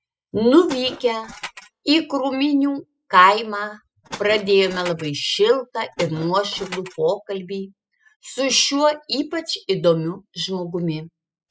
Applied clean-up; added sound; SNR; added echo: classical method spectral subtraction.